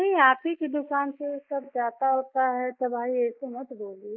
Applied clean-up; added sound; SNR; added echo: neural mask model Resemble Enhance denoiser.